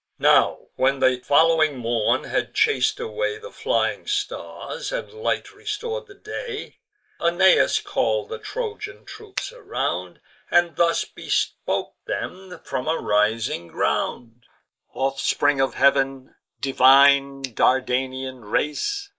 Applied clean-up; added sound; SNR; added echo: neural mask model Resemble Enhance denoiser.